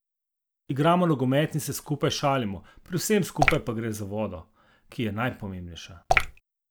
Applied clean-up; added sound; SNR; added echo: none; Drip / Water; -5 dB; none.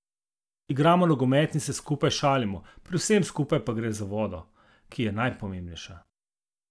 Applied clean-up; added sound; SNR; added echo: none; none; none; none.